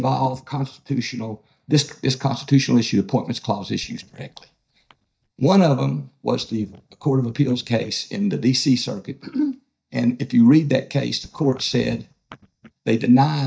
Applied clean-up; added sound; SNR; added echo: neural mask model DeepFilterNet 3.